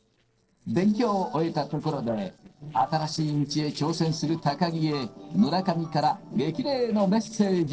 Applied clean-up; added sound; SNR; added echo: neural separator model SepFormer DNS4.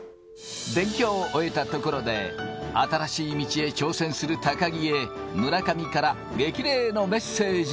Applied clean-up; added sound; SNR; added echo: none; none; none; none.